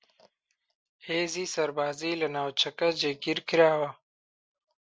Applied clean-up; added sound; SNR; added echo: none; none; none; none.